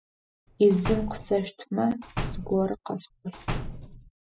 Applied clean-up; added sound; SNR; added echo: classical method spectral subtraction.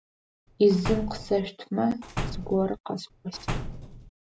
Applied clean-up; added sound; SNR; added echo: none; Slam; 6 dB; none.